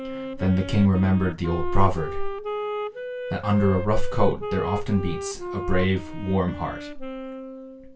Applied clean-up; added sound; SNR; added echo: none; Wind instrument, woodwind instrument; 9 dB; reverberation time 0.2 s.